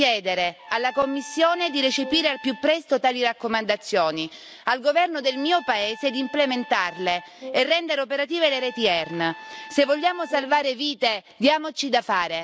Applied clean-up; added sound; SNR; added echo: none; Trumpet + Brass instrument; 18 dB; none.